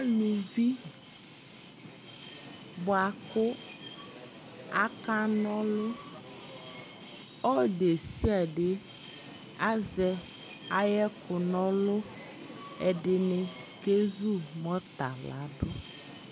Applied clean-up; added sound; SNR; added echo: none; Subway, metro, underground; 13 dB; none.